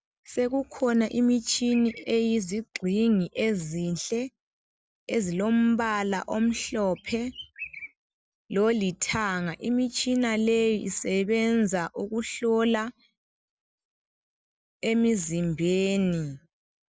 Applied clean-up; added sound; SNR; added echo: none; none; none; none.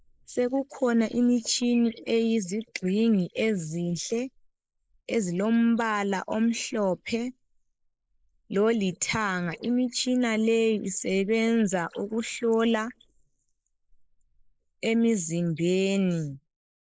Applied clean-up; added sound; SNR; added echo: neural mask model Resemble Enhance denoiser.